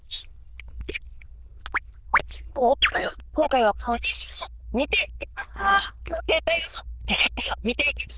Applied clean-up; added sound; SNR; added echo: neural diffusion model UNIVERSE++.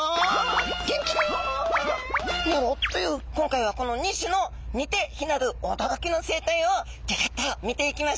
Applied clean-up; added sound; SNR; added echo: none; none; none; none.